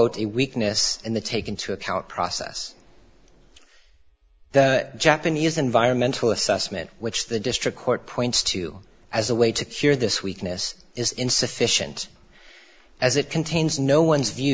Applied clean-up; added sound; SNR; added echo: none; none; none; none.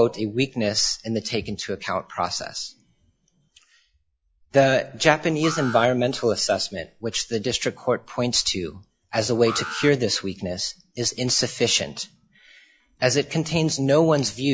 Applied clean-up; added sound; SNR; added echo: classical method log-MMSE.